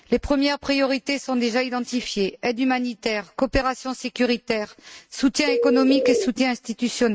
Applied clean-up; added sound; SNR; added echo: neural mask model RNNoise.